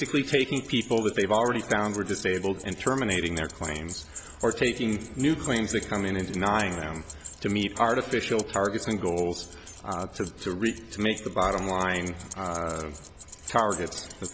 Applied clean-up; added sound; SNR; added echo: none; Keys jangling; 15 dB; none.